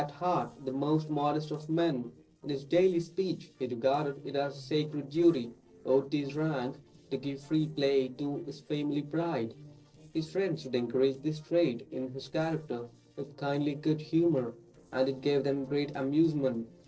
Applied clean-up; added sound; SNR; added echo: neural separator model SepFormer DNS4.